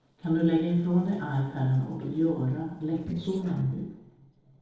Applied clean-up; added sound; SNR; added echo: neural separator model SepFormer DNS4.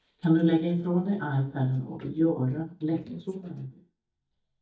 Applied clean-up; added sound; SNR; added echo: neural mask model DeepFilterNet 3.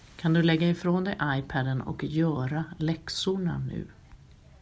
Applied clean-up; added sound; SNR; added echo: none; none; none; none.